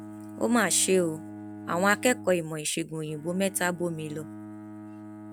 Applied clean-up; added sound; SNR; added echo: none; Bowed string instrument; 14 dB; none.